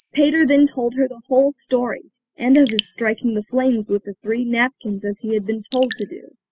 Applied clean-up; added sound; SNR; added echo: classical method spectral subtraction.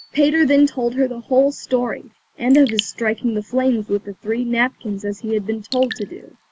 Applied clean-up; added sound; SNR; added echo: none; Raindrop / Drip; 18 dB; none.